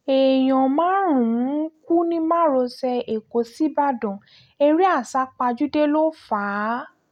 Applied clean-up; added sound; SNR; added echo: none; none; none; none.